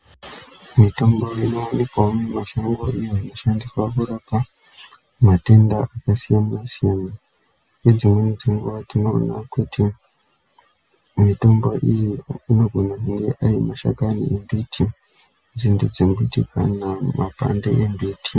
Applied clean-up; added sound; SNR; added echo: none; none; none; none.